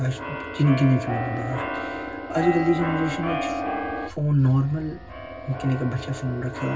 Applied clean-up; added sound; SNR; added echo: none; Keyboard (musical); 6 dB; reverberation time 0.4 s.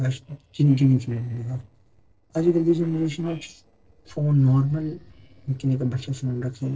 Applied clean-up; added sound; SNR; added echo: neural separator model SepFormer DNS4.